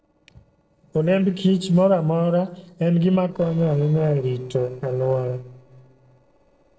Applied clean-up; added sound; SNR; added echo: neural separator model SepFormer DNS4.